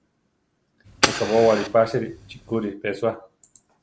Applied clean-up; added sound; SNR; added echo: none; Fire; 4 dB; none.